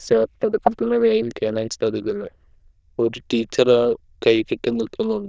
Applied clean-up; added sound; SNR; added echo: neural diffusion model UNIVERSE++.